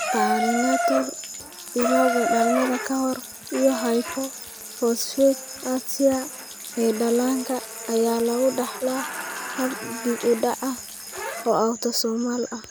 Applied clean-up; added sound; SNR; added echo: none; Bathtub (filling or washing) / Water tap, faucet; 5 dB; none.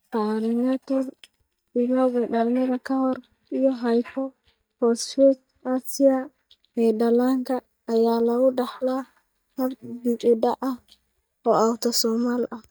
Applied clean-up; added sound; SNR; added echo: neural mask model DeepFilterNet 3.